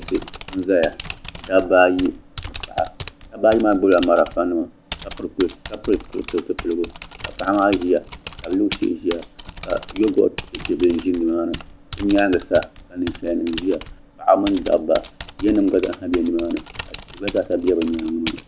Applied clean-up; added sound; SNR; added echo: none; Typing; 14 dB; none.